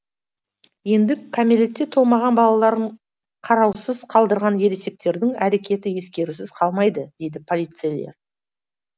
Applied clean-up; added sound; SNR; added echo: none; none; none; none.